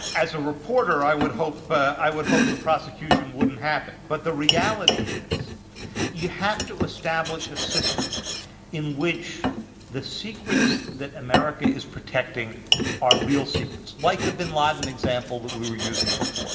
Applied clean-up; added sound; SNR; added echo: none; Domestic sounds, home sounds; 1 dB; reverberation time 1.1 s.